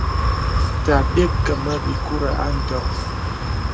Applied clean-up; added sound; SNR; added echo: none; Wind; -4 dB; none.